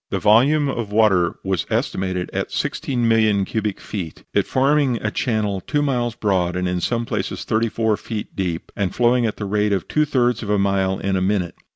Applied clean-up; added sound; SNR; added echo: none; none; none; none.